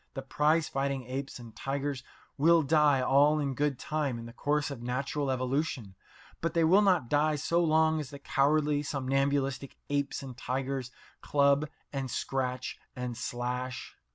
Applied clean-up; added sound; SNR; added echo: none; none; none; none.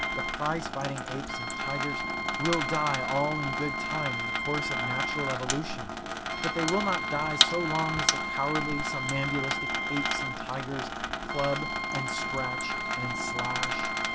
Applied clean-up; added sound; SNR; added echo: none; Wind instrument, woodwind instrument + Sink (filling or washing) / Water tap, faucet; -3 dB; none.